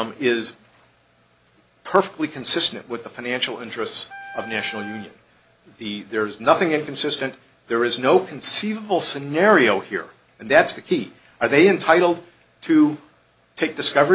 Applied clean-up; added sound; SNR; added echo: none; Wind instrument, woodwind instrument; 18 dB; none.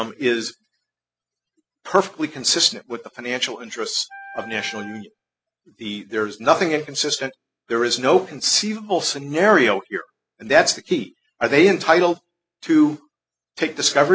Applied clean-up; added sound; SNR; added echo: classical method spectral subtraction.